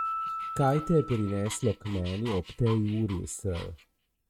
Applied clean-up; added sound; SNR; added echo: neural mask model RNNoise.